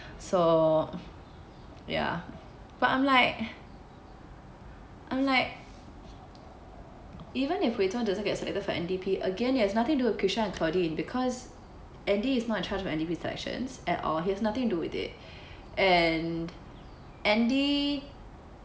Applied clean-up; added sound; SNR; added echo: none; none; none; none.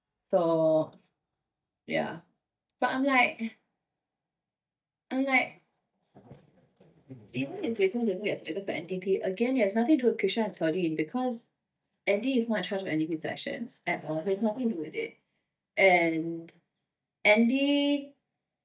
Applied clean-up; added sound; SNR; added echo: neural mask model DeepFilterNet 3.